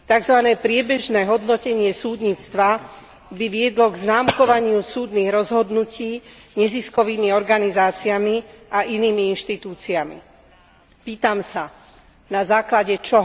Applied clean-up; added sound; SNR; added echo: none; none; none; none.